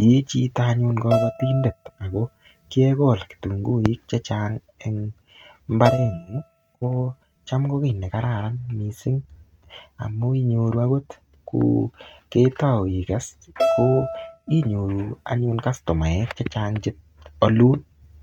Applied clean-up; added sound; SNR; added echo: neural mask model RNNoise.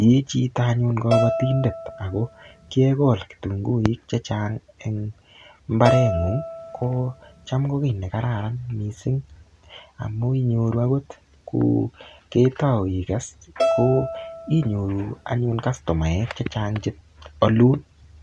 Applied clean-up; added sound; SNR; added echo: none; Bowed string instrument; 5 dB; none.